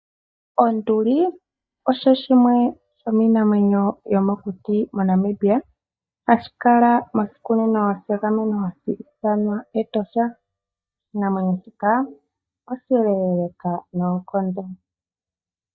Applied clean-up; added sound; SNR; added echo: neural mask model DeepFilterNet 3.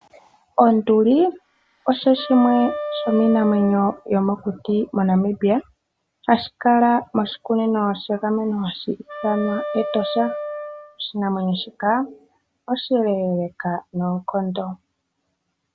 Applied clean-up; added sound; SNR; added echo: none; Wind instrument, woodwind instrument; 9 dB; none.